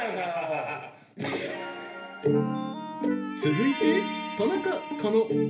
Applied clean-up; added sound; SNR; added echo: none; Wind instrument, woodwind instrument; 11 dB; reverberation time 0.3 s.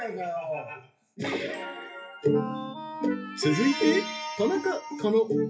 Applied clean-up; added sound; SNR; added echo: classical method WPE with log-MMSE.